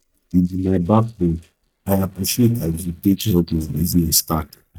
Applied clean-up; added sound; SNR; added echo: neural mask model DeepFilterNet 3.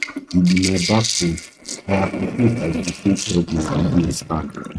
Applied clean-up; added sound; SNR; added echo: neural mask model RNNoise.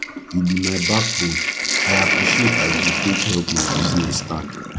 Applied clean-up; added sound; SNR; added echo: none; Sink (filling or washing); -2 dB; none.